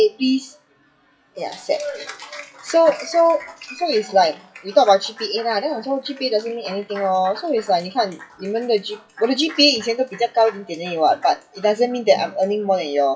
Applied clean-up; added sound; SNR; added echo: classical method WPE with log-MMSE.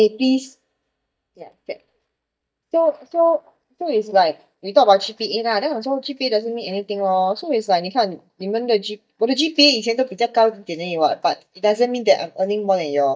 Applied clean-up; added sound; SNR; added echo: neural mask model DeepFilterNet 3.